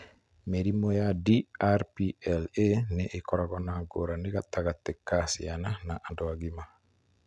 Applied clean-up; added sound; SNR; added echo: none; none; none; none.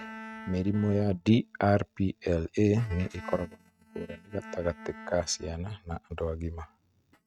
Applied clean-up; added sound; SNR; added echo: neural mask model RNNoise.